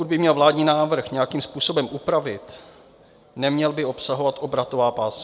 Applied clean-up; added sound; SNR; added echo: none; none; none; none.